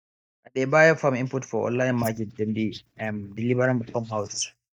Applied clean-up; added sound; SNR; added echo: neural mask model DeepFilterNet 3.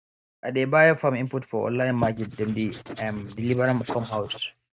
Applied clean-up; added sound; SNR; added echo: neural mask model RNNoise.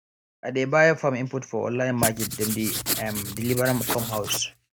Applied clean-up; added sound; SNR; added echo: none; Writing; 5 dB; none.